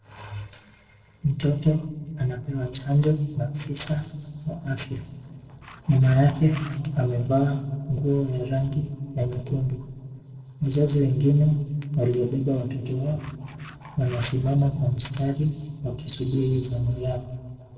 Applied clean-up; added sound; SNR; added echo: neural separator model SepFormer DNS4.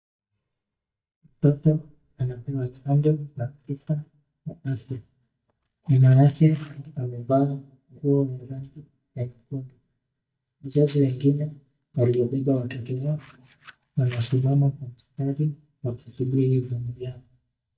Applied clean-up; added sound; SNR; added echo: neural mask model DeepFilterNet 3.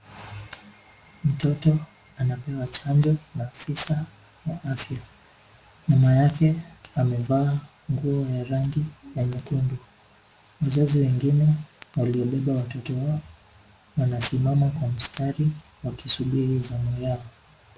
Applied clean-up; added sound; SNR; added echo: none; none; none; none.